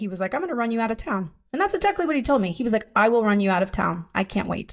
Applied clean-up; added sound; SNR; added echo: neural mask model DeepFilterNet 3.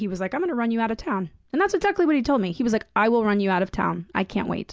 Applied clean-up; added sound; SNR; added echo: none; none; none; none.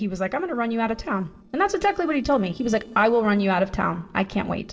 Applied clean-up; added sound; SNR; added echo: neural separator model SepFormer DNS4.